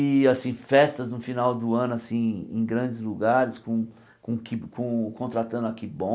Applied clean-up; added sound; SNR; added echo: none; none; none; none.